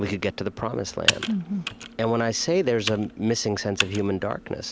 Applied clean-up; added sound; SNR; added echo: none; Computer keyboard; 7 dB; none.